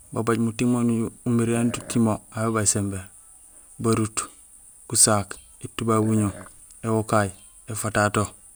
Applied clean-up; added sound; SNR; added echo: none; Burping, eructation; 17 dB; none.